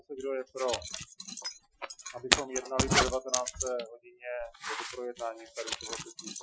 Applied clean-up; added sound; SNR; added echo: classical method Wiener filter.